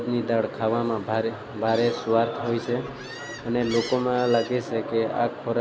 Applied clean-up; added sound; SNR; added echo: none; Gull, seagull; 17 dB; none.